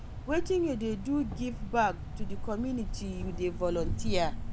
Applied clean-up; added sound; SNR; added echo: none; Cricket; 2 dB; none.